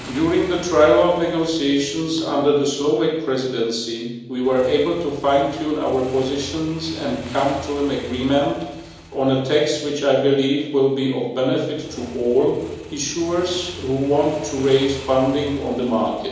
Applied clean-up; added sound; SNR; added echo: none; Motorcycle / Engine; 19 dB; reverberation time 1.0 s.